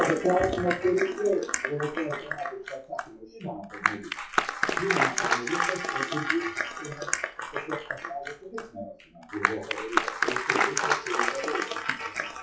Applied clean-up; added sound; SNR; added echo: classical method WPE with log-MMSE.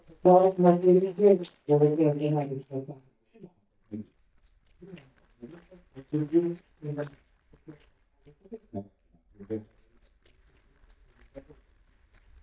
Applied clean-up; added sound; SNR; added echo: neural mask model DeepFilterNet 3.